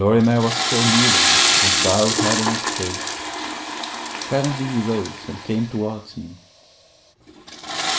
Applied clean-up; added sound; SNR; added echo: none; Toilet flush / Water; -1 dB; reverberation time 0.4 s.